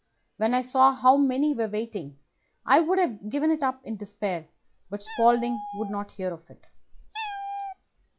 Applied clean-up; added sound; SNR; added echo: classical method log-MMSE.